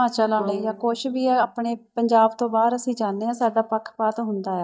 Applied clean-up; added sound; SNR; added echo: neural mask model DeepFilterNet 3.